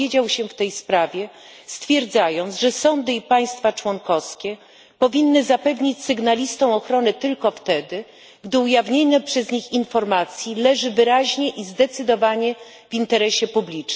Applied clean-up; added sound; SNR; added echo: none; none; none; none.